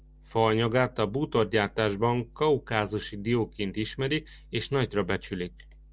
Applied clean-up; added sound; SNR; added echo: none; none; none; none.